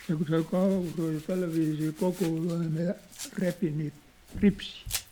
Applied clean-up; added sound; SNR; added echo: none; Domestic sounds, home sounds; 17 dB; none.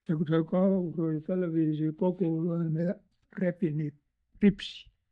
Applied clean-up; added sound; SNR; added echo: neural mask model DeepFilterNet 3.